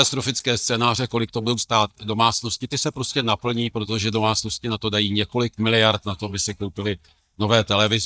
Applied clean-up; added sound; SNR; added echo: neural mask model DeepFilterNet 3.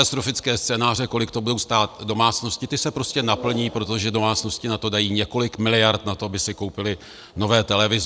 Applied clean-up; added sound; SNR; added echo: none; none; none; none.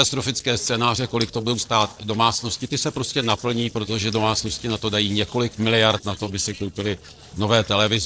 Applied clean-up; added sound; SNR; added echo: neural separator model SepFormer DNS4.